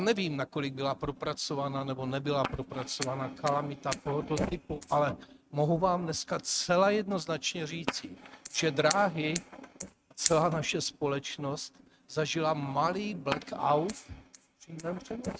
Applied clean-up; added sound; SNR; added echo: neural mask model RNNoise.